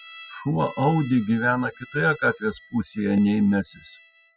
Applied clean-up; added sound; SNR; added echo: classical method spectral subtraction.